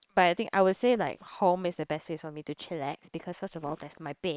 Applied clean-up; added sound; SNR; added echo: neural separator model SepFormer WHAM!.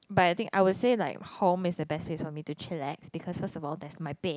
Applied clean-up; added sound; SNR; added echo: none; none; none; none.